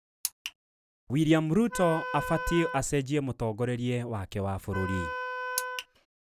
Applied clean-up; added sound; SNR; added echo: none; Wind instrument, woodwind instrument; 7 dB; none.